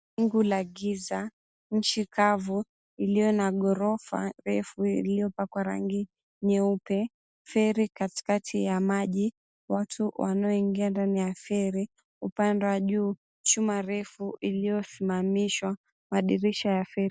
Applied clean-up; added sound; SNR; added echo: none; none; none; none.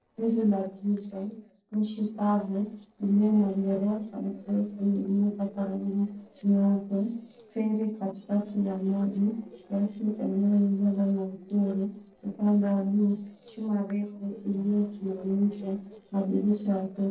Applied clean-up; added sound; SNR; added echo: neural separator model SepFormer DNS4.